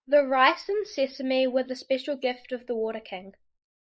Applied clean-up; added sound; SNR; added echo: neural mask model Resemble Enhance denoiser.